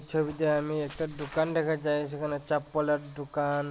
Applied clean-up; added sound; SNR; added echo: none; none; none; none.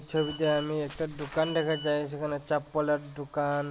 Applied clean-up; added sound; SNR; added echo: none; Telephone; 12 dB; none.